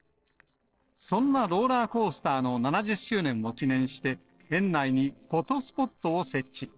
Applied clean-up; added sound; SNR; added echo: neural separator model SepFormer DNS4.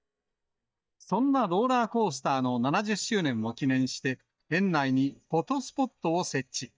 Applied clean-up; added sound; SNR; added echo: neural mask model DeepFilterNet 3.